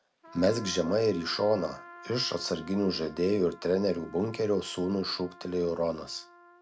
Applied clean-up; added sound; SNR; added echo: none; Trumpet; 20 dB; none.